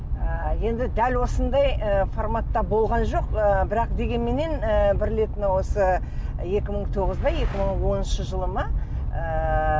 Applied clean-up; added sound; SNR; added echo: none; none; none; none.